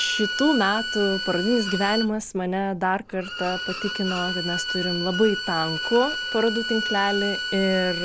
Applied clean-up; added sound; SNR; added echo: none; Bowed string instrument; 5 dB; none.